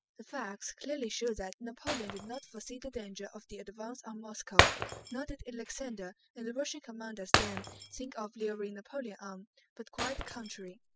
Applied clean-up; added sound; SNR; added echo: classical method spectral subtraction.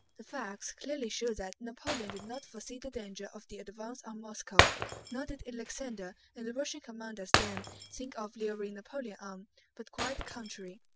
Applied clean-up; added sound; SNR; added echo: none; Shatter; -3 dB; none.